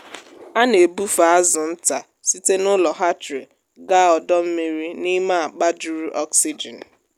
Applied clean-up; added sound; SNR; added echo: none; none; none; none.